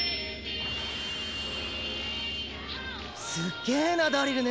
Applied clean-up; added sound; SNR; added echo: none; Bicycle bell; 14 dB; none.